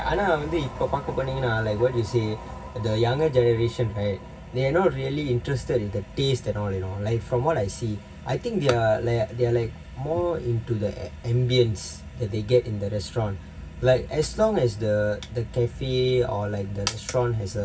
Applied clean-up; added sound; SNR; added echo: none; none; none; reverberation time 0.4 s.